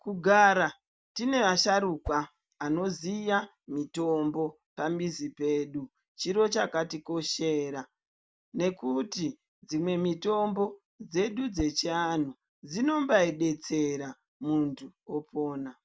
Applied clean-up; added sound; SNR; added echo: none; Whoosh, swoosh, swish; 11 dB; none.